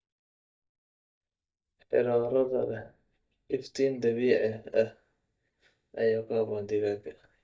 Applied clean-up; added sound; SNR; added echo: neural mask model DeepFilterNet 3.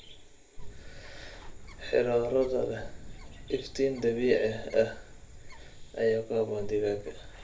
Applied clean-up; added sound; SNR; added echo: none; Bird; 12 dB; reverberation time 0.3 s.